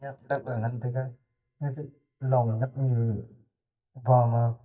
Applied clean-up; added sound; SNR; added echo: neural mask model DeepFilterNet 3.